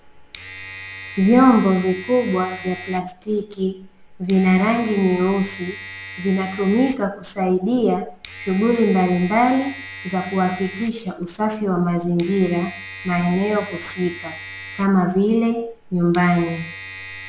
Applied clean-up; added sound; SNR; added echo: none; Domestic sounds, home sounds; 15 dB; none.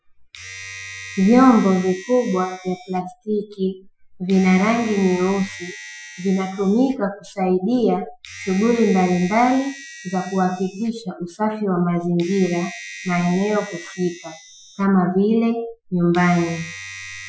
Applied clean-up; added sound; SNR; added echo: classical method Wiener filter.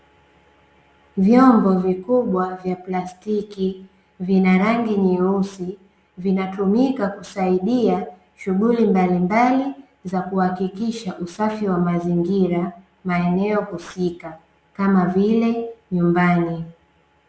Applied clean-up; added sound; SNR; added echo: none; none; none; none.